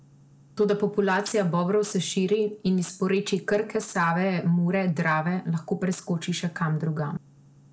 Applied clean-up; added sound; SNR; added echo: none; none; none; none.